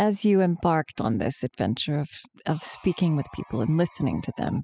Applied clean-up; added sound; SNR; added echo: classical method spectral subtraction.